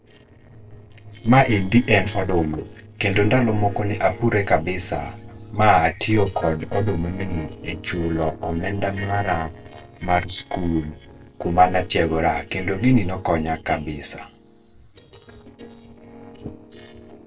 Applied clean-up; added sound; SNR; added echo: neural separator model SepFormer DNS4.